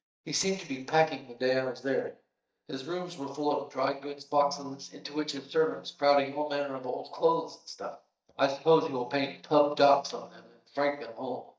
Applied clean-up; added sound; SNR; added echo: neural mask model DeepFilterNet 3.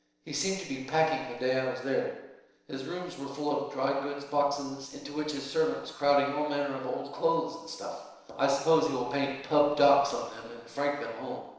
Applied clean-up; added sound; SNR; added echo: neural separator model SepFormer DNS4.